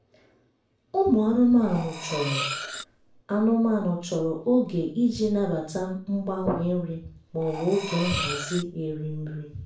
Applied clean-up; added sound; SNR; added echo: none; Cutlery, silverware; 8 dB; reverberation time 0.3 s.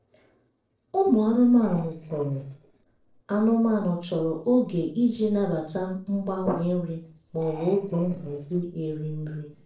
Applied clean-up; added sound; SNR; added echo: neural separator model SepFormer DNS4.